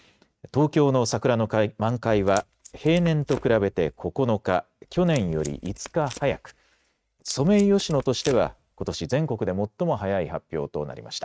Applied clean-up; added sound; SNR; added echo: neural mask model RNNoise.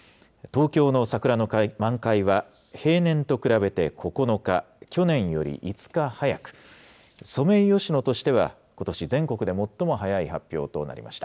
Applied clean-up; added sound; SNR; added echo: none; none; none; none.